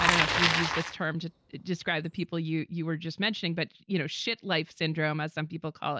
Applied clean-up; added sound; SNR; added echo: none; Bicycle; 3 dB; none.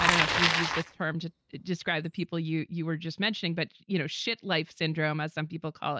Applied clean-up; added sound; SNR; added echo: neural mask model RNNoise.